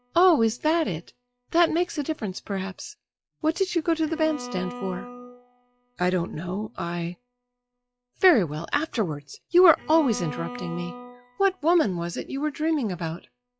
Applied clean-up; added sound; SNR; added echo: classical method log-MMSE.